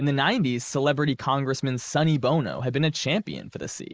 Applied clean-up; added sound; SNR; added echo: neural mask model Resemble Enhance denoiser.